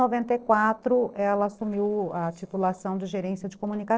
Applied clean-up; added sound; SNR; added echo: neural separator model SepFormer DNS4.